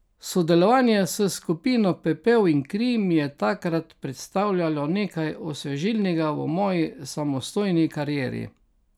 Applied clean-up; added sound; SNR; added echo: none; none; none; none.